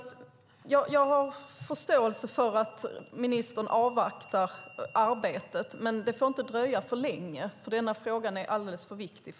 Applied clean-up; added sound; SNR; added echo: none; Clock; 19 dB; none.